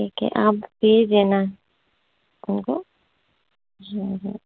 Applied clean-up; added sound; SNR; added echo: none; none; none; none.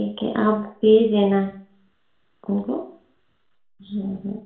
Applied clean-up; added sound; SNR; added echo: none; none; none; reverberation time 0.5 s.